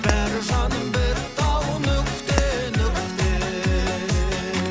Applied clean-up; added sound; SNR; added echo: none; Shatter; 13 dB; none.